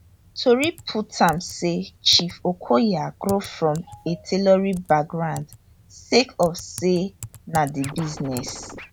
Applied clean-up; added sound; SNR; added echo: none; Scratching (performance technique) + Typing; 19 dB; none.